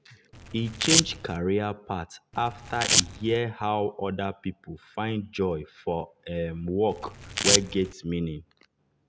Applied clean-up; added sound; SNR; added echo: none; Domestic sounds, home sounds; -3 dB; none.